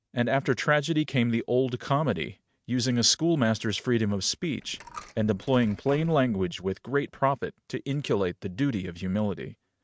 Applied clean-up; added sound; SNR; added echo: neural mask model RNNoise.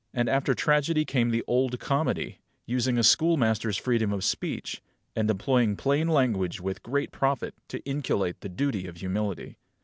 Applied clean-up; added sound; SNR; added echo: none; none; none; none.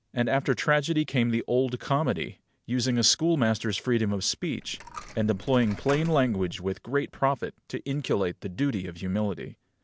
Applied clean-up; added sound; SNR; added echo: none; Coin (dropping); 15 dB; none.